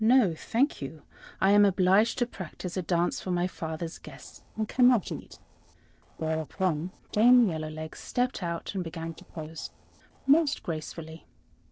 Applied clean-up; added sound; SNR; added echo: neural separator model SepFormer DNS4.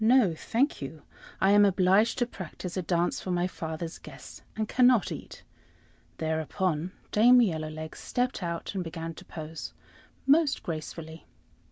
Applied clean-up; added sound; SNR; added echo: none; none; none; none.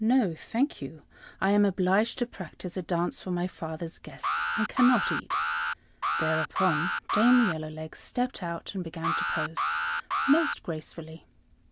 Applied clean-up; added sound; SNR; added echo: none; Alarm; 1 dB; none.